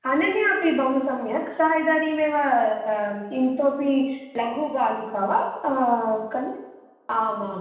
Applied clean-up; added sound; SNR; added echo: none; none; none; reverberation time 0.9 s.